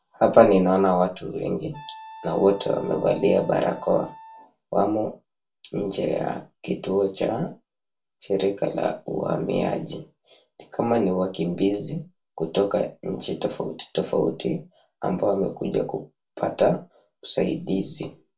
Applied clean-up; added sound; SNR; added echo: none; Wind instrument, woodwind instrument; 19 dB; reverberation time 0.2 s.